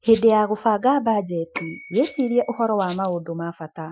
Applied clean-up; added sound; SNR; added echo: classical method Wiener filter.